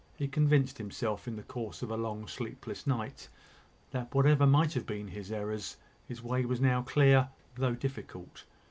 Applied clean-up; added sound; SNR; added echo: none; none; none; none.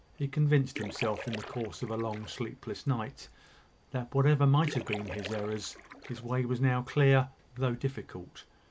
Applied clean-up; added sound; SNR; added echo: none; Splash, splatter; 12 dB; none.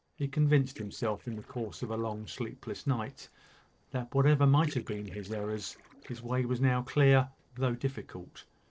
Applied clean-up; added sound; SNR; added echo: neural separator model SepFormer DNS4.